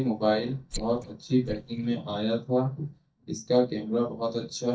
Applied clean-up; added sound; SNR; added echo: neural mask model DeepFilterNet 3.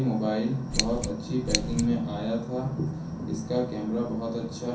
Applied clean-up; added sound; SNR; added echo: none; Scissors; 1 dB; reverberation time 0.6 s.